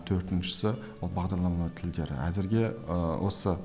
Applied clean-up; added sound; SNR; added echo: none; none; none; none.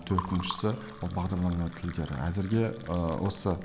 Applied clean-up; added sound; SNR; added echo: none; Liquid; 13 dB; none.